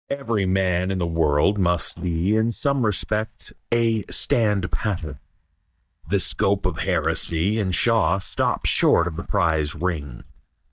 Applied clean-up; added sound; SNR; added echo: neural mask model DeepFilterNet 3.